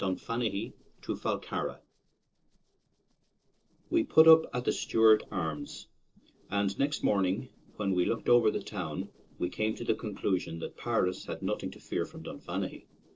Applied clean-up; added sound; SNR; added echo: neural separator model SepFormer DNS4.